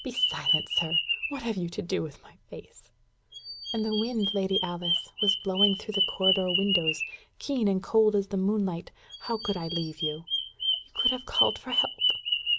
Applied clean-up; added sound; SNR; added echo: none; Bird vocalization, bird call, bird song; 0 dB; none.